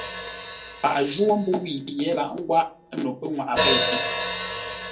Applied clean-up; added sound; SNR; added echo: none; Hi-hat; 3 dB; reverberation time 0.2 s.